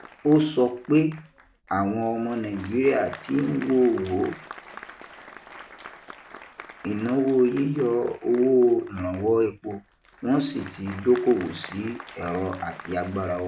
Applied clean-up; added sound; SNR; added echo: none; Applause; 19 dB; none.